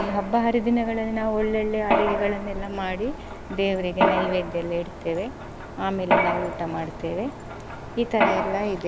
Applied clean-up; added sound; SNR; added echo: none; Mechanisms; 2 dB; none.